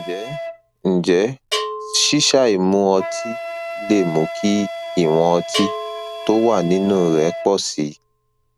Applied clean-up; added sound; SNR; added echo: none; Wind instrument, woodwind instrument + Bell; 10 dB; none.